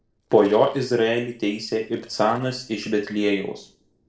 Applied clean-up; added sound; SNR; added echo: neural separator model SepFormer DNS4.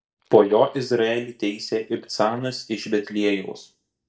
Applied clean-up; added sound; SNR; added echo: neural mask model DeepFilterNet 3.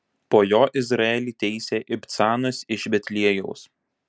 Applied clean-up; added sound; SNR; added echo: none; none; none; none.